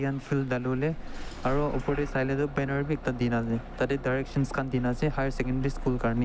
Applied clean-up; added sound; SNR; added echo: none; Engine starting / Bus; 8 dB; none.